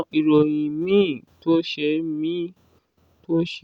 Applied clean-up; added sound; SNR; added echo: none; none; none; none.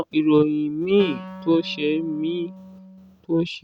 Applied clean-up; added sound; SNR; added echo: none; Wind instrument, woodwind instrument; 17 dB; none.